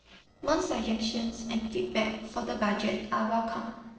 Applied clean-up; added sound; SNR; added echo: neural separator model SepFormer DNS4.